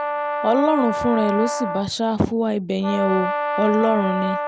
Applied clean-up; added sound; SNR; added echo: none; Brass instrument; 4 dB; none.